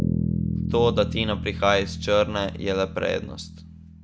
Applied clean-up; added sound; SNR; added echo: none; Bass guitar; 4 dB; none.